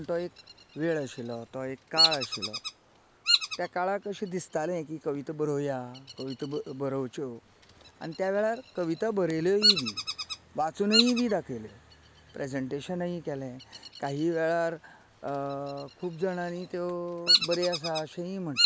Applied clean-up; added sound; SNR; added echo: none; Bird vocalization, bird call, bird song; 2 dB; none.